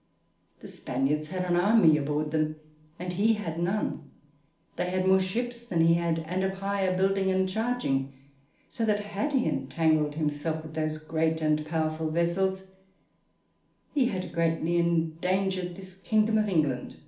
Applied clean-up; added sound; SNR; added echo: none; none; none; reverberation time 0.4 s.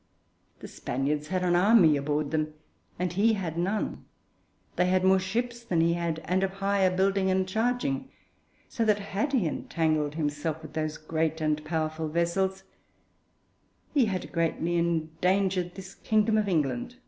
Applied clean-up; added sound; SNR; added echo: none; none; none; none.